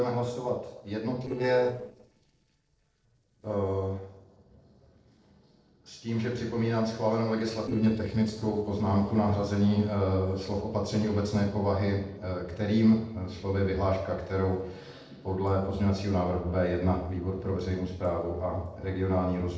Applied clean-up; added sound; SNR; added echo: neural separator model SepFormer DNS4.